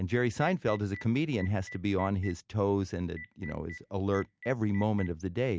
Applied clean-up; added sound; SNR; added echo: none; Telephone; 19 dB; none.